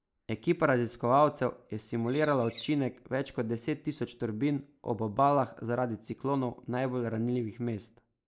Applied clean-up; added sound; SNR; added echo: neural mask model Resemble Enhance denoiser.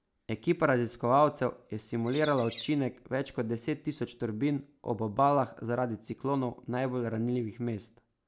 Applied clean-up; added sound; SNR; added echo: none; Bird; 16 dB; none.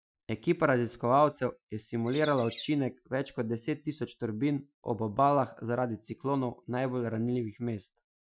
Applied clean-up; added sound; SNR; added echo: classical method Wiener filter.